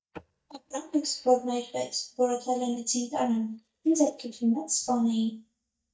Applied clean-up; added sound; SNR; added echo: neural mask model DeepFilterNet 3.